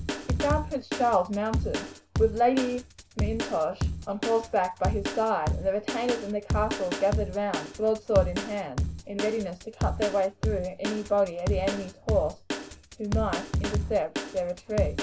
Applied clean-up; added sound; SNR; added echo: none; Drum kit; 3 dB; none.